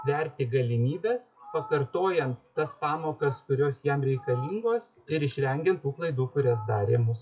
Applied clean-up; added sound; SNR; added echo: classical method WPE with log-MMSE.